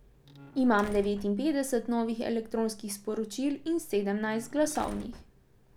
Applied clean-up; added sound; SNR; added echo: none; Slam; 17 dB; none.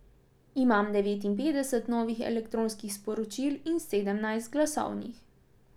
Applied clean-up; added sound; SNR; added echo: none; none; none; none.